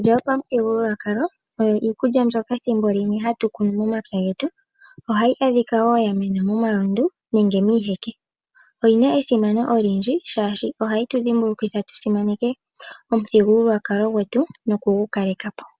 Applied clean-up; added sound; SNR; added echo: none; none; none; none.